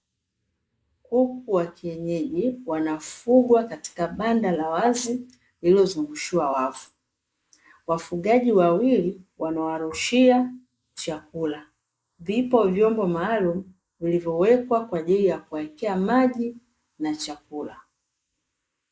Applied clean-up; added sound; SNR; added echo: neural mask model Resemble Enhance denoiser.